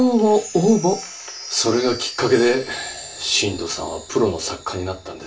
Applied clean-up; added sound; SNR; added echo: none; Chime; 16 dB; reverberation time 0.2 s.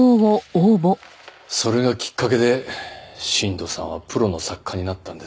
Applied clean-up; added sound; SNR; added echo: none; none; none; none.